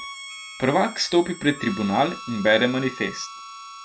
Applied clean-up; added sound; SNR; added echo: none; Harmonica; 14 dB; none.